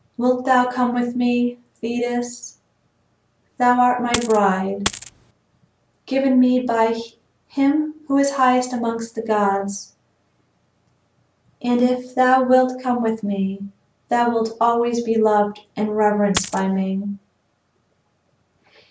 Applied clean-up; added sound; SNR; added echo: none; Coin (dropping); 7 dB; none.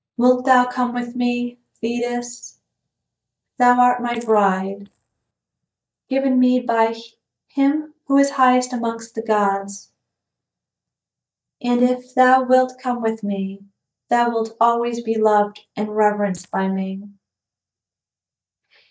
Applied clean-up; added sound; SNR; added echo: neural mask model DeepFilterNet 3.